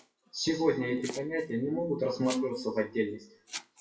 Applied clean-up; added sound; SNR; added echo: classical method WPE with log-MMSE.